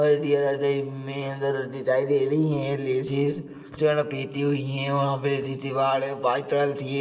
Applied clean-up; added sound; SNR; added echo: neural separator model SepFormer DNS4.